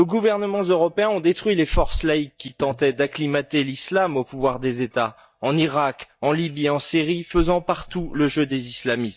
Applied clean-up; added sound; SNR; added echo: neural mask model DeepFilterNet 3.